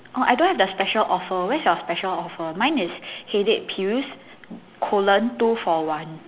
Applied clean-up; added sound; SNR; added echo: none; none; none; none.